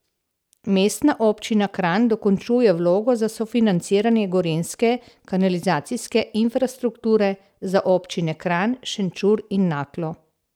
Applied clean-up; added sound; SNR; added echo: none; none; none; none.